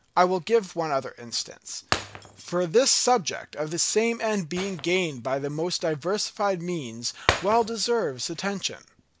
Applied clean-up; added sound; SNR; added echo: none; Shatter; 11 dB; none.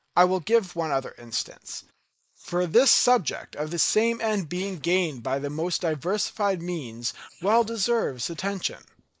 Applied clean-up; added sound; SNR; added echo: neural mask model Resemble Enhance denoiser.